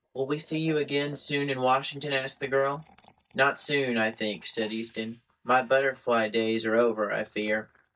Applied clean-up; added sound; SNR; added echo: neural mask model DeepFilterNet 3.